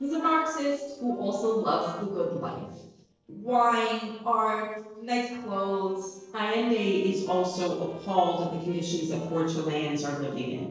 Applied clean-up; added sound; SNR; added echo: neural separator model SepFormer DNS4.